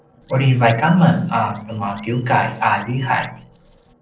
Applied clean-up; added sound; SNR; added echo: neural separator model SepFormer DNS4.